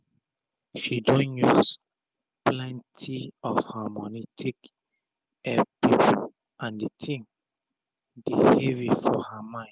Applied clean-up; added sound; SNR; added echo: none; none; none; none.